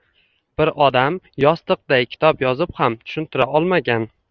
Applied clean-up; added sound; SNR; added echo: none; none; none; none.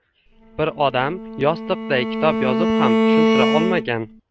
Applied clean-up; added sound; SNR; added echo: none; Bowed string instrument; -2 dB; none.